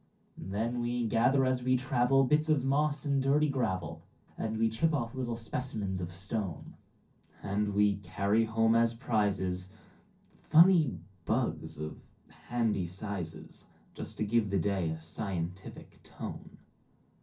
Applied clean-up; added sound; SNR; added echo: none; none; none; reverberation time 0.3 s.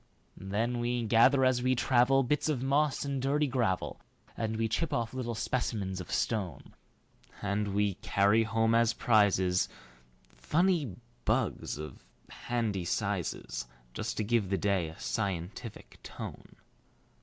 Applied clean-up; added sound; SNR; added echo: none; none; none; none.